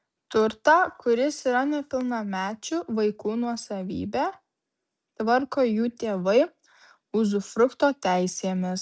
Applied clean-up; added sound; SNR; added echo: none; none; none; none.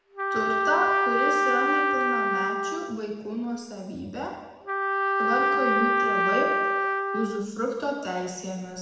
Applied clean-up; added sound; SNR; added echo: none; Trumpet; -5 dB; reverberation time 1.1 s.